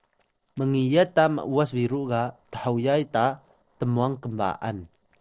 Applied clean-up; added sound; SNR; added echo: neural separator model SepFormer DNS4.